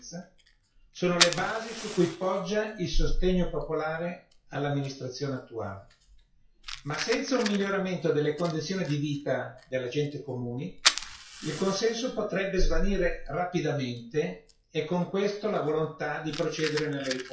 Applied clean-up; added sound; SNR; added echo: classical method WPE with log-MMSE.